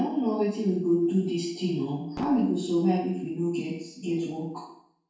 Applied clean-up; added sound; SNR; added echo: neural separator model SepFormer DNS4.